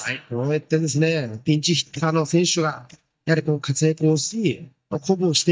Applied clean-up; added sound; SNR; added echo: neural mask model DeepFilterNet 3.